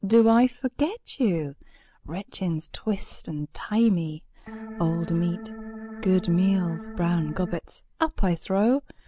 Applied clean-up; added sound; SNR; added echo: none; Organ; 12 dB; none.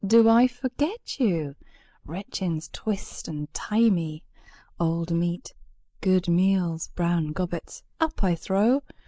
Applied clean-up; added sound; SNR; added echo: neural mask model Resemble Enhance denoiser.